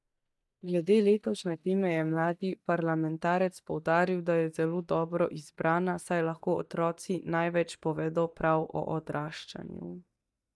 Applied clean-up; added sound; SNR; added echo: neural mask model DeepFilterNet 3.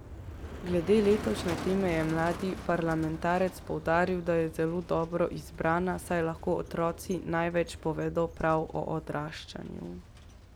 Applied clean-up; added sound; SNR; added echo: none; Motor vehicle (road) + Aircraft; 12 dB; none.